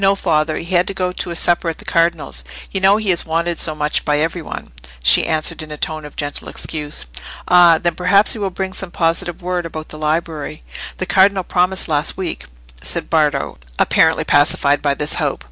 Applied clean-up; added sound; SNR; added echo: none; none; none; none.